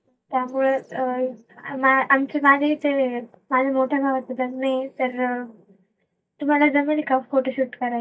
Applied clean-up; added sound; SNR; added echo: neural mask model DeepFilterNet 3.